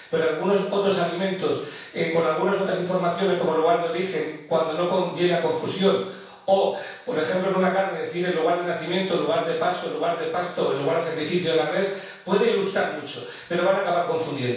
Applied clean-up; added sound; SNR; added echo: none; none; none; reverberation time 0.7 s.